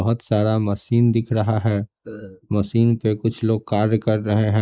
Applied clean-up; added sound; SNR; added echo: neural mask model Resemble Enhance denoiser.